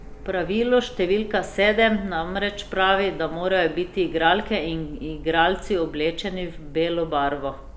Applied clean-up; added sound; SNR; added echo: none; Printer; 15 dB; none.